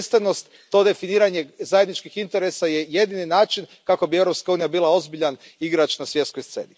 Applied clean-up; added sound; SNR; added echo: none; none; none; none.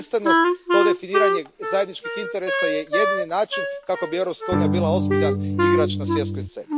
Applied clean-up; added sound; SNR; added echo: none; Wind instrument, woodwind instrument + Electric guitar / Strum; -4 dB; none.